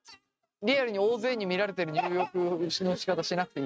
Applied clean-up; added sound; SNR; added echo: neural mask model RNNoise.